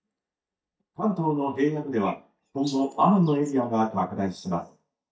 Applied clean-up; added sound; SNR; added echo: neural mask model DeepFilterNet 3.